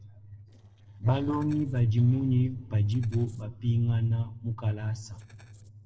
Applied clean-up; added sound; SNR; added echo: neural separator model SepFormer DNS4.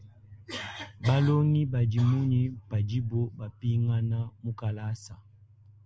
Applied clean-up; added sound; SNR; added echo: none; none; none; none.